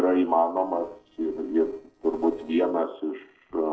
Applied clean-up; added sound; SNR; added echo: neural separator model SepFormer DNS4.